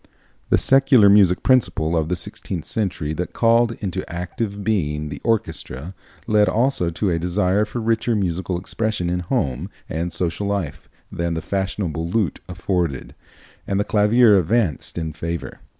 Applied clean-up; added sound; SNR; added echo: none; none; none; none.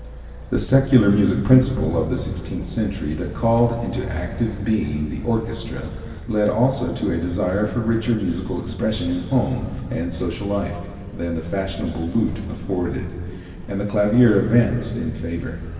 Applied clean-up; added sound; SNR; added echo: none; Motor vehicle (road); 13 dB; reverberation time 2.3 s.